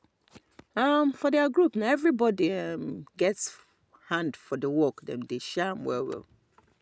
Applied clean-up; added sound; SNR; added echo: none; none; none; none.